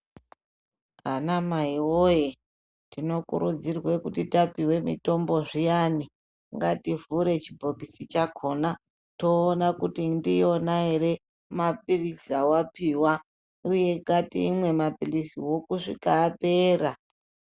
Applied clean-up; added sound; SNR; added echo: none; none; none; none.